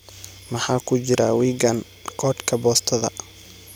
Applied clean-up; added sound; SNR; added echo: none; none; none; none.